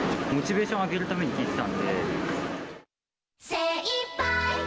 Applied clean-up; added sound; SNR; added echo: none; none; none; none.